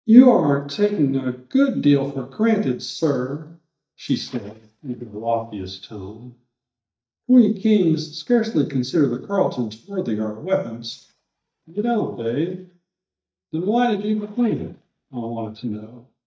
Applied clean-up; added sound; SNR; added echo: neural mask model DeepFilterNet 3.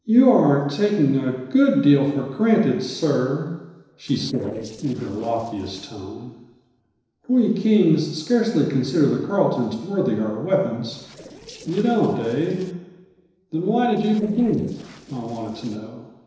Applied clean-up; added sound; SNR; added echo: neural separator model SepFormer DNS4.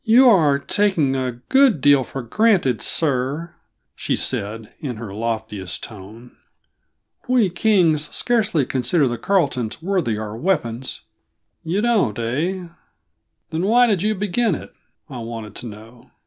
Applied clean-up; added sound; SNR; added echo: none; none; none; none.